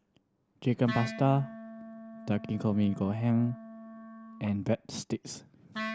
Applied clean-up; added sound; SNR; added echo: none; Wind instrument, woodwind instrument; 12 dB; none.